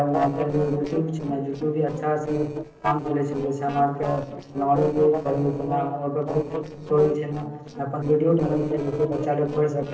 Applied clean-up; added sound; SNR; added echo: neural separator model SepFormer DNS4.